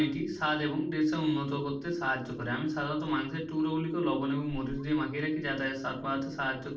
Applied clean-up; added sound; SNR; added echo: none; Squeak; 18 dB; reverberation time 0.4 s.